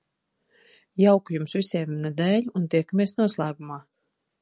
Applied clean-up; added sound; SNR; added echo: none; none; none; none.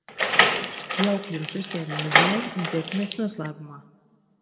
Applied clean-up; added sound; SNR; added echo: none; Door; -4 dB; reverberation time 1.1 s.